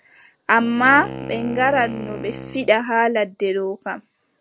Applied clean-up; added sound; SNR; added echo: none; Wind instrument, woodwind instrument; 14 dB; none.